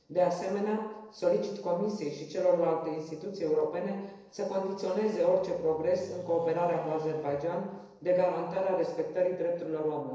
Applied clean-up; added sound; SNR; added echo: neural separator model SepFormer DNS4.